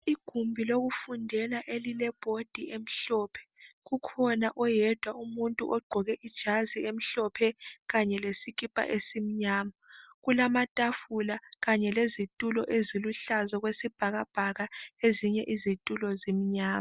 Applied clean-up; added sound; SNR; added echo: none; none; none; none.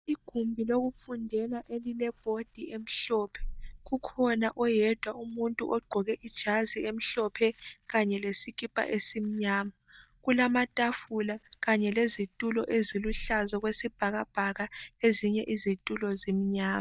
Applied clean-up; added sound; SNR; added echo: neural mask model DeepFilterNet 3.